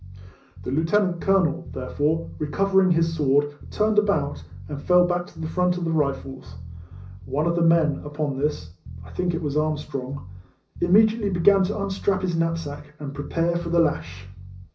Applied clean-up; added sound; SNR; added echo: none; Bass guitar; 15 dB; reverberation time 0.5 s.